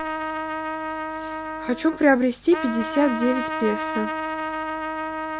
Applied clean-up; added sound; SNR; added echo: none; Trumpet; 4 dB; none.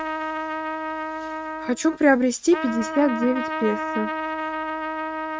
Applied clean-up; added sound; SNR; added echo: neural mask model RNNoise.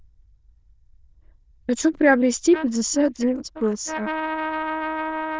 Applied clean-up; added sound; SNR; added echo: neural diffusion model UNIVERSE++.